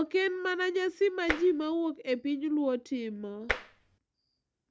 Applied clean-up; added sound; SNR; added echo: none; Tap; 5 dB; none.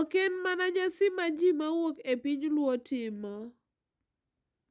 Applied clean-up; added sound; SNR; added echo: none; none; none; none.